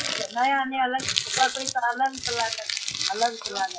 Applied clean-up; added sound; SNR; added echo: classical method WPE with log-MMSE.